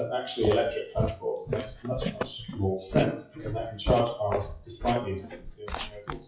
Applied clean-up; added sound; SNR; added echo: classical method WPE with log-MMSE.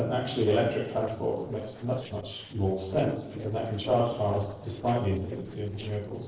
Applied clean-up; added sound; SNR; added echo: neural separator model SepFormer DNS4.